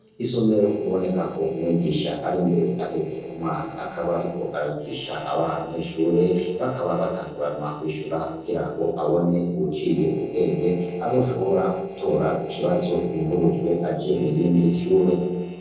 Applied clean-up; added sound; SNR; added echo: neural separator model SepFormer DNS4.